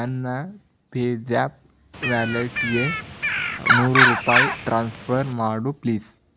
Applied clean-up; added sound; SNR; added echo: none; Bird; -3 dB; none.